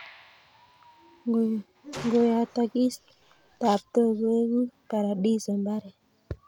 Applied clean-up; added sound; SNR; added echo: none; Gunshot, gunfire; 19 dB; none.